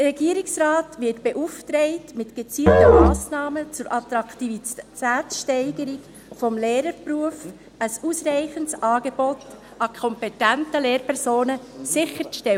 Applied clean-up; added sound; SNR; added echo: none; Musical instrument; -5 dB; none.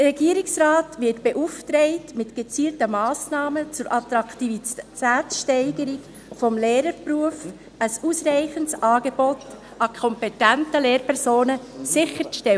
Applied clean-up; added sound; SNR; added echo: none; none; none; none.